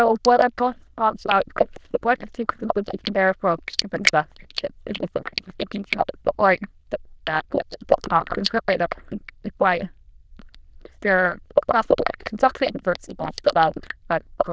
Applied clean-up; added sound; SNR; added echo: neural diffusion model UNIVERSE++.